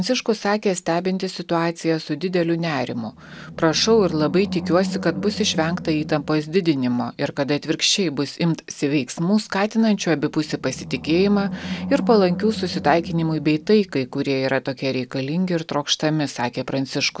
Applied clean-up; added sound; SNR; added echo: none; Animal; 14 dB; none.